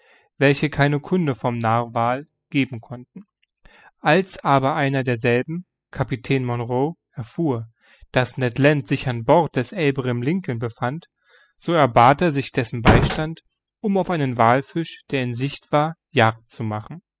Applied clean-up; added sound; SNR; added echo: classical method spectral subtraction.